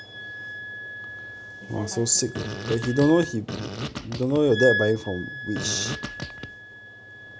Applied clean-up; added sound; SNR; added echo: none; Wind instrument, woodwind instrument + Fart; 7 dB; none.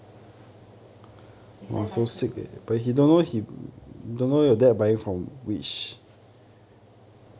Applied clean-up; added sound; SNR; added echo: none; none; none; none.